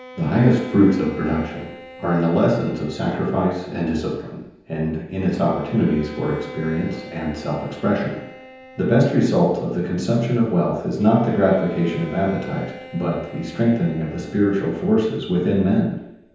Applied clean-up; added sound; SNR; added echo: none; Bowed string instrument; 19 dB; reverberation time 0.9 s.